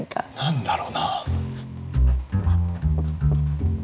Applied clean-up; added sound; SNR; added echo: none; none; none; none.